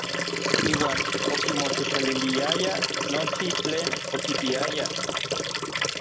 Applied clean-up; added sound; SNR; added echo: none; Liquid + Gurgling; -4 dB; none.